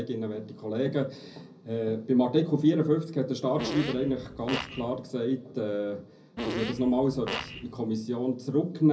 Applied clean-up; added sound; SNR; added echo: none; Fart; 8 dB; reverberation time 0.4 s.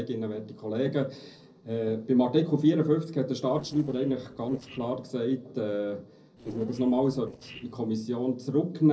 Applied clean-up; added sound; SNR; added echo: neural separator model SepFormer DNS4.